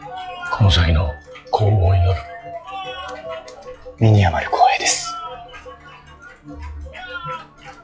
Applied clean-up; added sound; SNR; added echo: classical method log-MMSE.